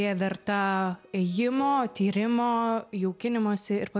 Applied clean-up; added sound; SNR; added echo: none; none; none; none.